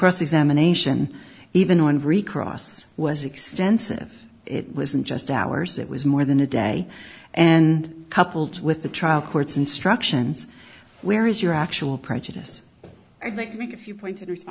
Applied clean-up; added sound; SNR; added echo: none; none; none; none.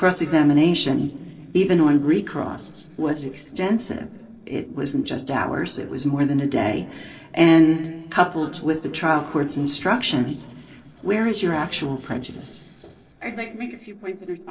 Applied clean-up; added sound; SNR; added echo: neural separator model SepFormer DNS4.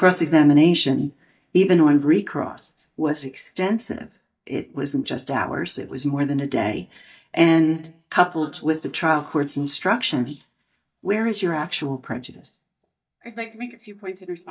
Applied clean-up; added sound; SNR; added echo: neural mask model DeepFilterNet 3.